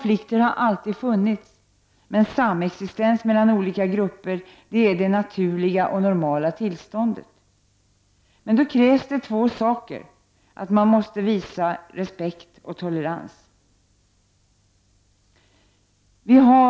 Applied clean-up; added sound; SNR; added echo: none; none; none; none.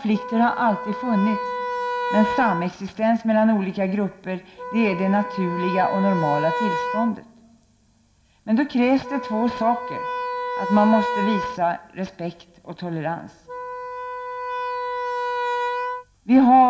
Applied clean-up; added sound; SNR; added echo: none; Wind instrument, woodwind instrument; 6 dB; reverberation time 0.4 s.